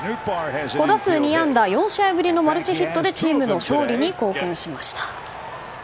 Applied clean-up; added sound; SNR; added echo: none; none; none; none.